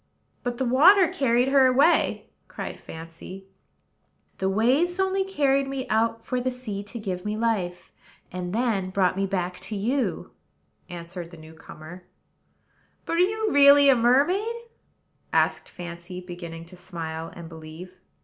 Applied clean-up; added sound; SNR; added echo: none; none; none; none.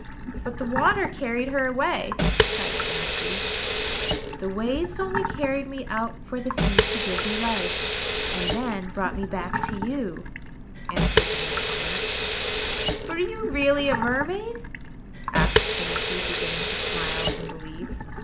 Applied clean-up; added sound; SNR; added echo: none; Sink (filling or washing) / Water tap, faucet; -2 dB; none.